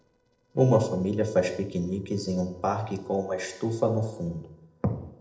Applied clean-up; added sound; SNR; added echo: neural separator model SepFormer DNS4.